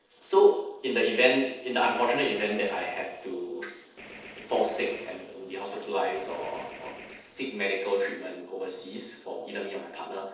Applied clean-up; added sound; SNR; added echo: neural separator model SepFormer DNS4.